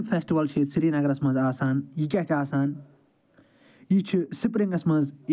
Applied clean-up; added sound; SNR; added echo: none; none; none; none.